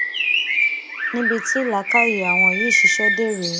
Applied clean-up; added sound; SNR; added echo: none; Bird; -5 dB; none.